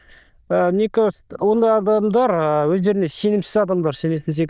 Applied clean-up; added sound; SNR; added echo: neural diffusion model UNIVERSE++.